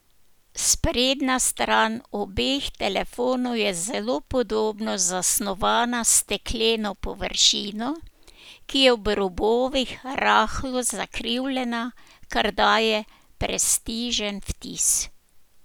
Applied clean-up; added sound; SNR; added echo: none; none; none; none.